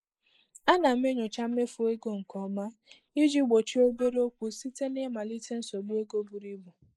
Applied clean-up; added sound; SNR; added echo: neural mask model Resemble Enhance denoiser.